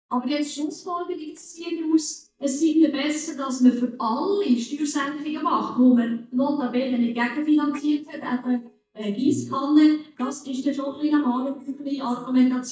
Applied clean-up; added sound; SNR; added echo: neural mask model DeepFilterNet 3.